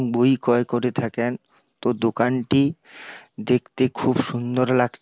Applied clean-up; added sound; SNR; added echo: none; none; none; none.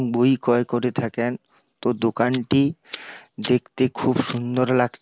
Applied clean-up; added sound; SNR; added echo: none; Fire; 11 dB; none.